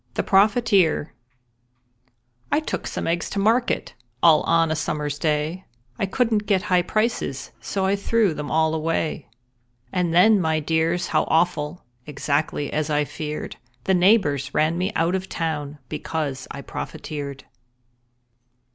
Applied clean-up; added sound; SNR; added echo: none; none; none; none.